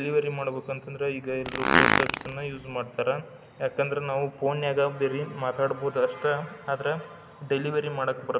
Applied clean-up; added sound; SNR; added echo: none; Fart; -3 dB; none.